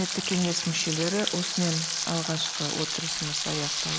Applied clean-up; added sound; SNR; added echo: none; Frying (food); 1 dB; none.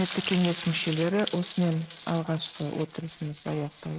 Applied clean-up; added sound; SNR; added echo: neural mask model RNNoise.